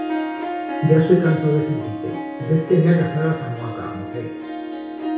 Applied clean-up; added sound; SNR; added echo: none; Harp; 6 dB; reverberation time 0.6 s.